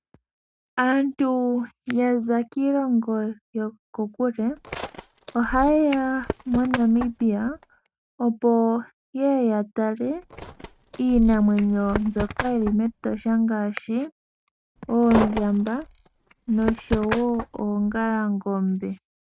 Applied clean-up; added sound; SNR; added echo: neural mask model RNNoise.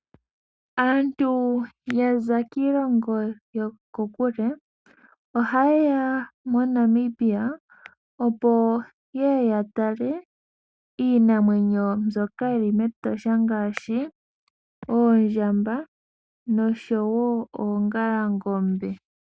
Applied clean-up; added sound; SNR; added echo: none; none; none; none.